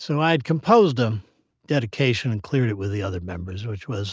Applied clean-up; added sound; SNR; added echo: none; none; none; none.